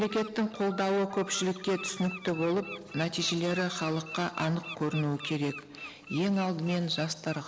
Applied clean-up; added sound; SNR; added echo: none; Bird; 14 dB; none.